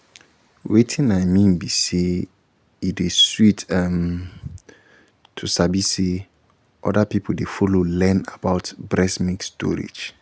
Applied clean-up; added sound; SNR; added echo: none; none; none; none.